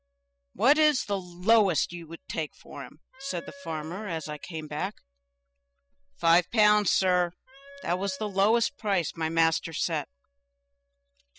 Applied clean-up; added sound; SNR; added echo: classical method spectral subtraction.